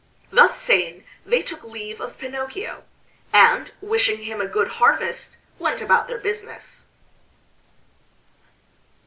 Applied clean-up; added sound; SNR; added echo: none; none; none; none.